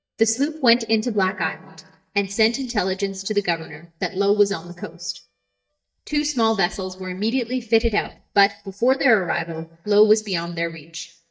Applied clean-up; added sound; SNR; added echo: neural mask model DeepFilterNet 3.